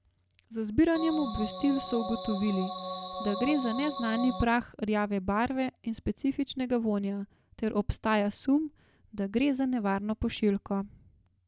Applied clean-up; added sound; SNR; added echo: none; Organ; 7 dB; none.